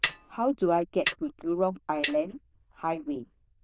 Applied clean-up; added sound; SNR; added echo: neural diffusion model UNIVERSE++.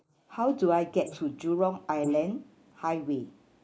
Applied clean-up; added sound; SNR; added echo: neural mask model Resemble Enhance denoiser.